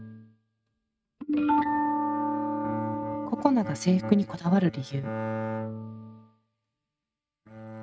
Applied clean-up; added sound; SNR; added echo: neural mask model RNNoise.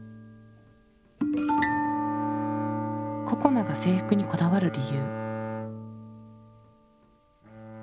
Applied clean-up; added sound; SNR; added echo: none; Bowed string instrument; 8 dB; none.